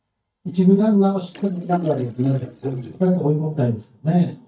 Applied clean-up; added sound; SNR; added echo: neural mask model DeepFilterNet 3.